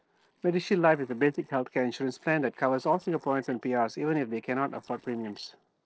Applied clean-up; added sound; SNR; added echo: neural separator model SepFormer DNS4.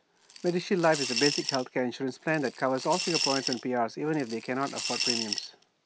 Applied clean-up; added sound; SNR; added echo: none; Coin (dropping) / Glass; 5 dB; none.